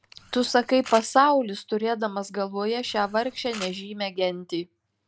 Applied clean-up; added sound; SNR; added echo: none; Camera; 17 dB; none.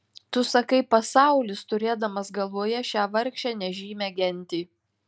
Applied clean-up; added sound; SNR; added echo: none; none; none; none.